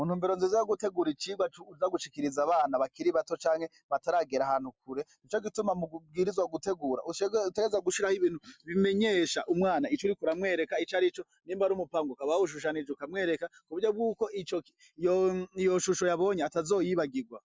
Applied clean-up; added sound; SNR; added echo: none; none; none; none.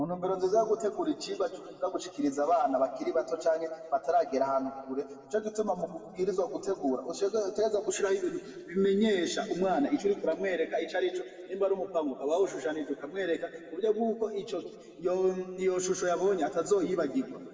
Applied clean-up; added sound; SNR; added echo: none; none; none; reverberation time 1.8 s.